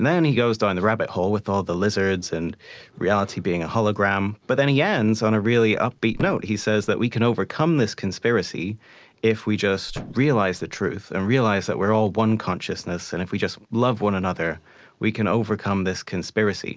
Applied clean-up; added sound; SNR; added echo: none; Thump, thud; 18 dB; none.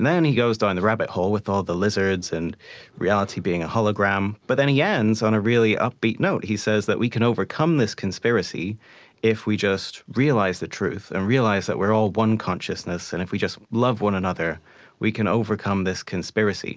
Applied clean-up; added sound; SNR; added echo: none; none; none; none.